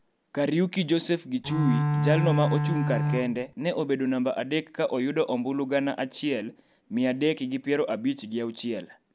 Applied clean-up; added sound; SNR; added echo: none; Bowed string instrument; -2 dB; none.